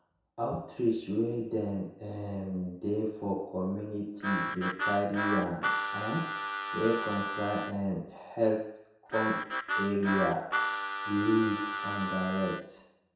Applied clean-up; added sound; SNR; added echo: none; Harmonica; 2 dB; reverberation time 0.7 s.